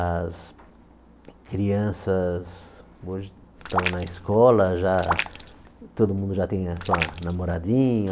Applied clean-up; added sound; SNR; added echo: none; Raindrop; 7 dB; none.